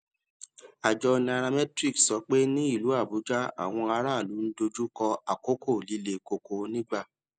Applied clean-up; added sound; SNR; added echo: none; none; none; none.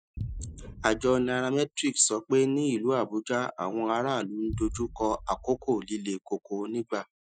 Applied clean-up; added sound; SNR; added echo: classical method Wiener filter.